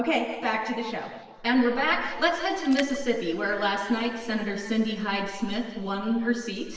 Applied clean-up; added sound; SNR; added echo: none; Splash, splatter; 18 dB; reverberation time 1.4 s.